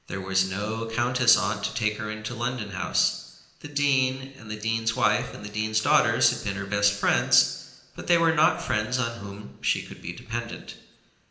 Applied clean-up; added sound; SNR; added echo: none; none; none; reverberation time 0.8 s.